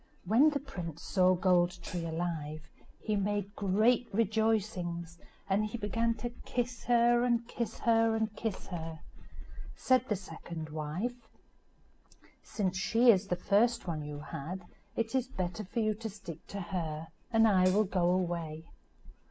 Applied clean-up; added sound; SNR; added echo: none; Hi-hat; 19 dB; none.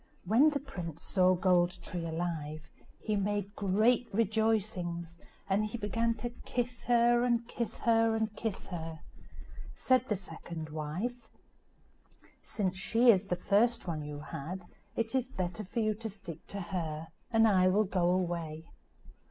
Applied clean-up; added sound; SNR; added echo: neural mask model Resemble Enhance denoiser.